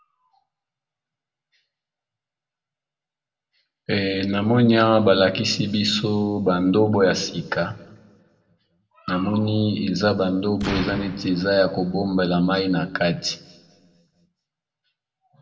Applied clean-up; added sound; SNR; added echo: none; Explosion; 10 dB; reverberation time 1.0 s.